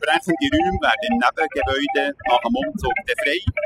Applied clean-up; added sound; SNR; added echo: classical method spectral subtraction.